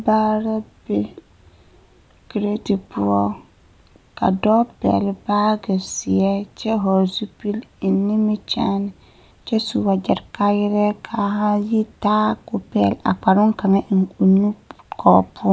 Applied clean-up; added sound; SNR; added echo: none; none; none; none.